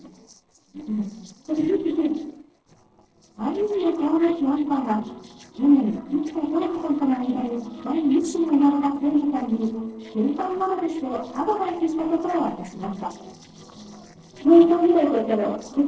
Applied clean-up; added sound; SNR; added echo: neural separator model SepFormer DNS4.